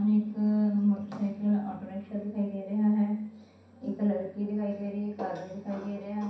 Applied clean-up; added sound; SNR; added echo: none; none; none; reverberation time 0.6 s.